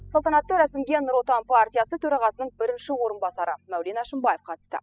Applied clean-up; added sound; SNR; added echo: classical method spectral subtraction.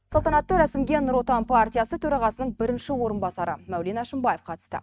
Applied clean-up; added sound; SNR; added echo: neural mask model RNNoise.